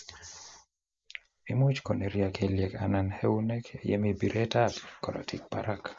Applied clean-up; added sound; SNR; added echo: neural mask model Resemble Enhance denoiser.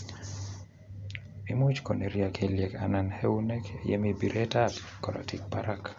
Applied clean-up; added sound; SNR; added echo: none; none; none; none.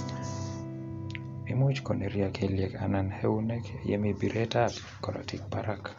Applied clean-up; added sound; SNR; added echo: none; Electric guitar / Strum; 11 dB; none.